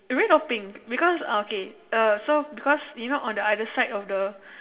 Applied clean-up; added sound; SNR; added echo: none; none; none; reverberation time 2.2 s.